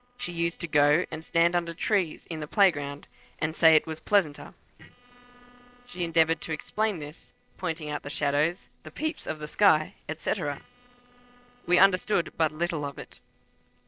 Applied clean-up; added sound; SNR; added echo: neural separator model SepFormer DNS4.